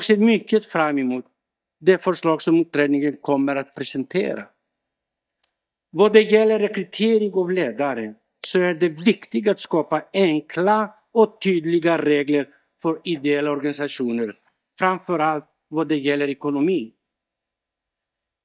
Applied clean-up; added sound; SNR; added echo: neural mask model DeepFilterNet 3.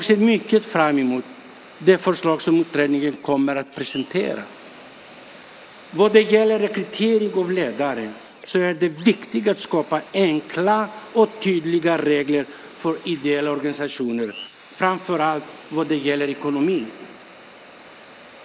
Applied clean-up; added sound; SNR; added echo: neural mask model Resemble Enhance denoiser.